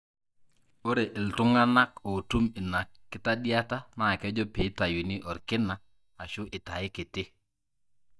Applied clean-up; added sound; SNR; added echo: neural mask model DeepFilterNet 3.